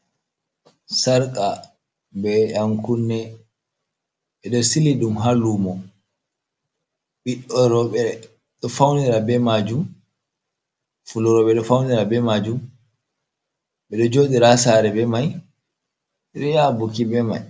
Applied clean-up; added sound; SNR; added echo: none; none; none; none.